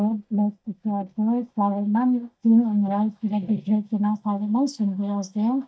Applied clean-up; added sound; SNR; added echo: neural mask model DeepFilterNet 3.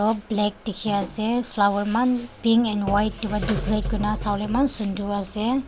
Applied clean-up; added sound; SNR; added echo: none; none; none; none.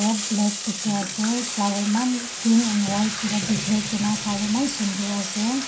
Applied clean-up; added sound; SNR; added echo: none; Bathtub (filling or washing); 6 dB; reverberation time 0.3 s.